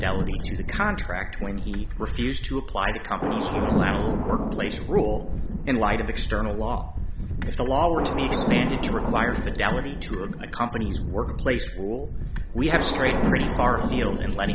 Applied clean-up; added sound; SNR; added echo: none; Wind + Thunder; 0 dB; none.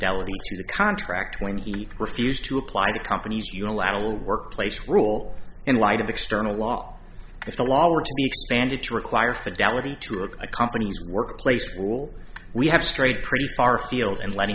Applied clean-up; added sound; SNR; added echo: none; none; none; none.